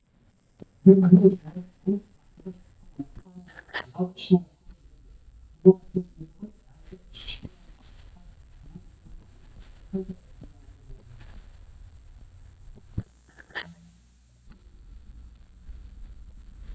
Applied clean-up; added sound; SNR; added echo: neural mask model DeepFilterNet 3.